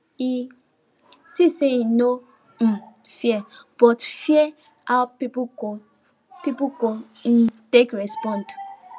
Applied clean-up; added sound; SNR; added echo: none; none; none; none.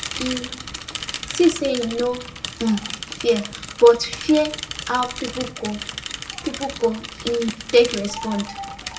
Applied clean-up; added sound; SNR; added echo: none; Mechanisms / Bicycle; 10 dB; reverberation time 0.5 s.